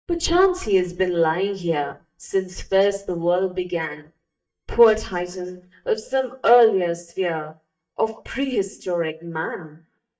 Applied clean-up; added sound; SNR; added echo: neural mask model DeepFilterNet 3.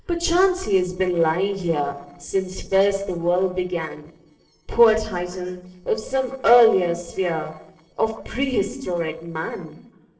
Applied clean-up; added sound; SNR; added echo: neural separator model SepFormer DNS4.